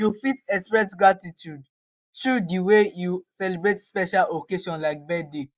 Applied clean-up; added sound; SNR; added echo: neural mask model Resemble Enhance denoiser.